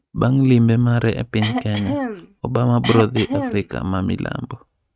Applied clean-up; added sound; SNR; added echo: neural mask model RNNoise.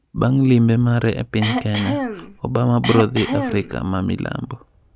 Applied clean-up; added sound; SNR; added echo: none; Cough; 6 dB; none.